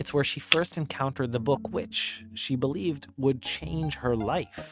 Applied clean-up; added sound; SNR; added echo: neural mask model RNNoise.